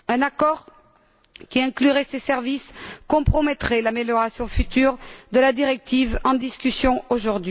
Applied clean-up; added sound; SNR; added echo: none; none; none; none.